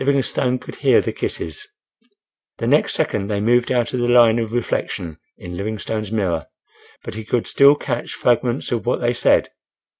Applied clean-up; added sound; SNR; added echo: none; none; none; none.